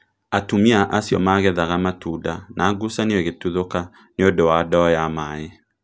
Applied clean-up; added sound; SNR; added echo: none; none; none; none.